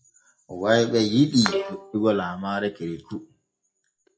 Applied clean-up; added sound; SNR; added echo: classical method WPE with log-MMSE.